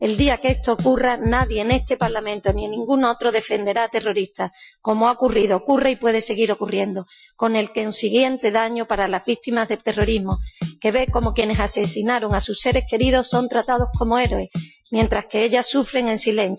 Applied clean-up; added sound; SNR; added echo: classical method Wiener filter.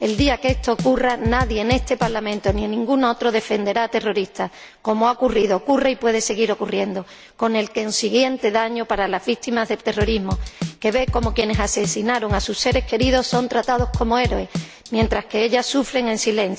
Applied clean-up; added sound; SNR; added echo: none; Drum / Drum kit; 6 dB; none.